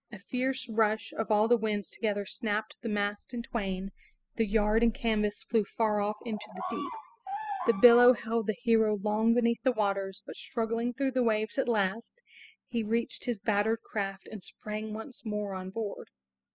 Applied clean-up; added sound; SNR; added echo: classical method spectral subtraction.